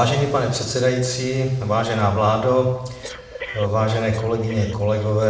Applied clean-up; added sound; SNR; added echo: none; Breathing; 19 dB; reverberation time 0.8 s.